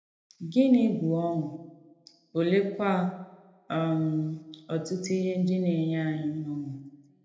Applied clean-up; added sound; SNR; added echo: none; none; none; reverberation time 0.7 s.